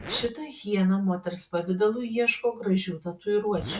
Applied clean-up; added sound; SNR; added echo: none; Zipper (clothing); 17 dB; none.